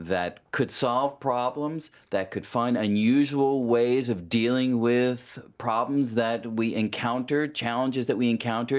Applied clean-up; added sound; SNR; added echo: none; none; none; none.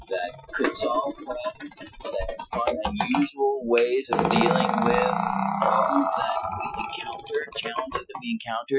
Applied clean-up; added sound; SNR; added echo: classical method Wiener filter.